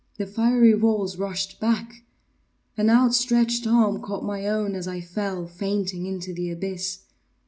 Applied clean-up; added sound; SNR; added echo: none; none; none; none.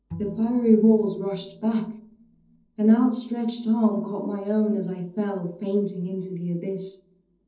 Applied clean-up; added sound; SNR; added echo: neural separator model SepFormer DNS4.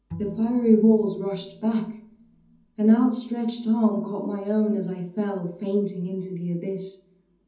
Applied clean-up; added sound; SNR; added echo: none; Bowed string instrument; 19 dB; reverberation time 0.7 s.